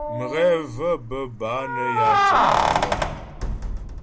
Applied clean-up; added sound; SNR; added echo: none; Keys jangling; -4 dB; none.